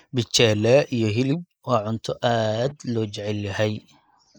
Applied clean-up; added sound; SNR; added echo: neural mask model Resemble Enhance denoiser.